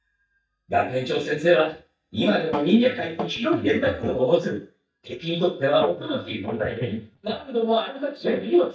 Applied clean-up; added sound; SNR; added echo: neural mask model DeepFilterNet 3.